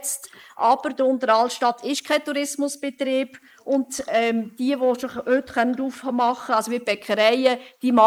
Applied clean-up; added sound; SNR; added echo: neural mask model Resemble Enhance denoiser.